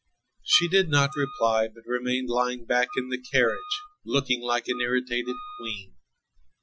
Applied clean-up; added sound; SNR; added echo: classical method Wiener filter.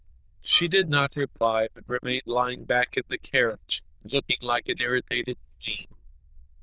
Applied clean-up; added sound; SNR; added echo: neural diffusion model UNIVERSE++.